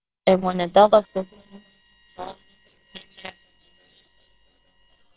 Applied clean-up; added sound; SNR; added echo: neural separator model SepFormer WHAMR!.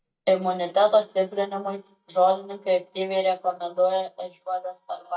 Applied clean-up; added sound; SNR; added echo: neural mask model DeepFilterNet 3.